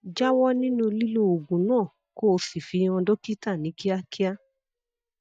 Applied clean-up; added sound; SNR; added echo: neural mask model DeepFilterNet 3.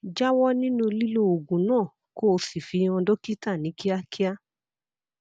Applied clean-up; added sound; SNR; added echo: none; none; none; none.